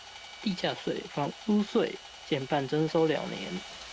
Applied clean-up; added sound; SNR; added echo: none; Sawing; 15 dB; none.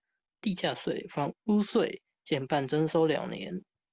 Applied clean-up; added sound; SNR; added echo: none; none; none; none.